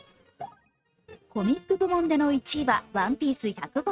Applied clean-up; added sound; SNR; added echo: neural mask model RNNoise.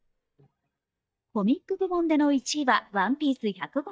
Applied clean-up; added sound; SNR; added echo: neural mask model DeepFilterNet 3.